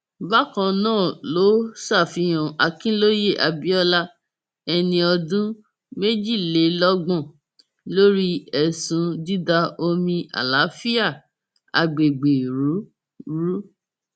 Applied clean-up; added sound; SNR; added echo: none; none; none; none.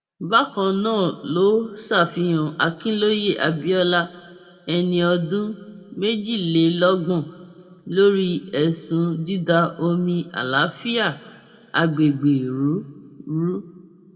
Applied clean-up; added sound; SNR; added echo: none; none; none; reverberation time 1.3 s.